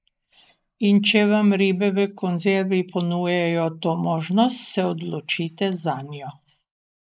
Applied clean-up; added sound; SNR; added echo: neural mask model Resemble Enhance denoiser.